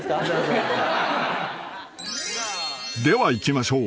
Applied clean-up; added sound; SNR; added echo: none; none; none; none.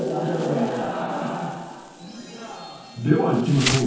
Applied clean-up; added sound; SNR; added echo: none; Insect; 11 dB; reverberation time 0.9 s.